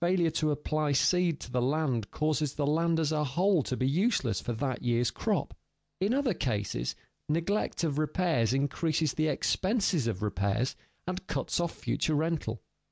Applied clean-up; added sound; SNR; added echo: none; none; none; none.